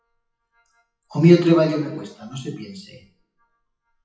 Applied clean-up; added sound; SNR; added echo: classical method WPE with log-MMSE.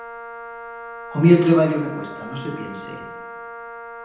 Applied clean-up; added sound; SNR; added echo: none; Wind instrument, woodwind instrument; 13 dB; reverberation time 0.9 s.